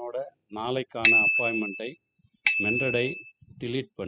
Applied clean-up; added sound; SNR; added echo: classical method spectral subtraction.